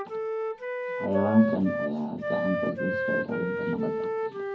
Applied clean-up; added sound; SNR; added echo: none; Wind instrument, woodwind instrument; 1 dB; reverberation time 0.4 s.